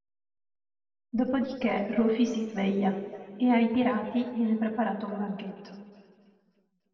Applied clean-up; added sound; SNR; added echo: none; none; none; reverberation time 1.9 s.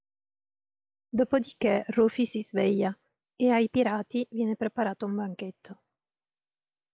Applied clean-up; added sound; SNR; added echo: none; none; none; none.